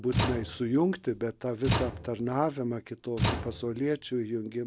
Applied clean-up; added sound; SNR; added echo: none; Slam / Tools; 3 dB; none.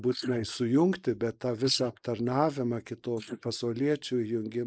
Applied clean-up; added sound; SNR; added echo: neural mask model Resemble Enhance denoiser.